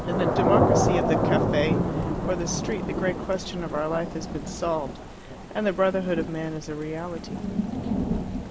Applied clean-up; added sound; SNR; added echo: none; Thunder / Rain; -2 dB; none.